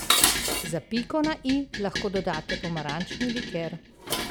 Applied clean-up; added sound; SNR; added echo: none; Dishes, pots, and pans; -1 dB; none.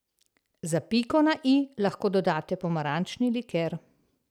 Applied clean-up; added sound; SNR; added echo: none; none; none; none.